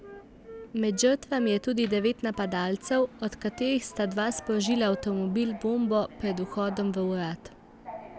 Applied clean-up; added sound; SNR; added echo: none; Wind instrument, woodwind instrument + Subway, metro, underground; 16 dB; none.